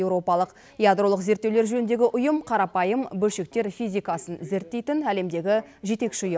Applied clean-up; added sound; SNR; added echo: none; none; none; none.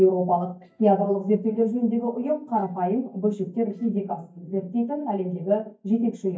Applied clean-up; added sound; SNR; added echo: neural mask model DeepFilterNet 3.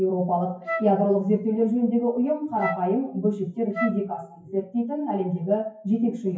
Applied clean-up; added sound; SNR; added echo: classical method WPE with log-MMSE.